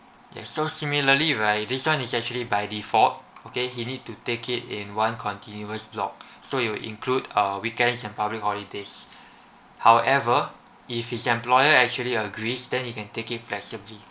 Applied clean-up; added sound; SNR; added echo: none; none; none; none.